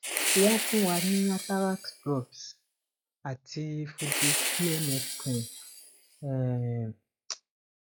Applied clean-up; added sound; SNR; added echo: classical method log-MMSE.